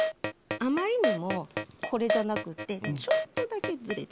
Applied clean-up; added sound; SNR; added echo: none; Keyboard (musical); 1 dB; none.